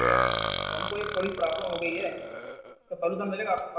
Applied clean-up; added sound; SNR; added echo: none; Burping, eructation; -1 dB; reverberation time 0.9 s.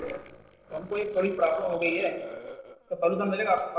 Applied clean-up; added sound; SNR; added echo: neural separator model SepFormer DNS4.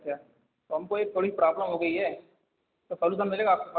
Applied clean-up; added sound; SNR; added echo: none; none; none; none.